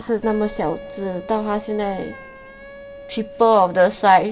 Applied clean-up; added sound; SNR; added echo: none; Wind instrument, woodwind instrument; 18 dB; reverberation time 3.0 s.